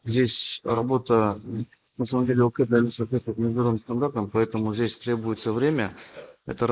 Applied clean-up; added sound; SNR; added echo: neural mask model Resemble Enhance denoiser.